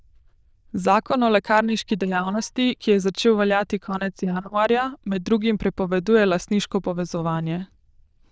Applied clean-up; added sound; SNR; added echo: neural diffusion model UNIVERSE++.